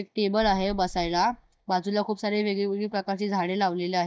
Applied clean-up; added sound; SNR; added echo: neural mask model DeepFilterNet 3.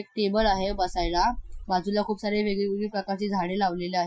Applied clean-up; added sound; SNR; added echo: classical method Wiener filter.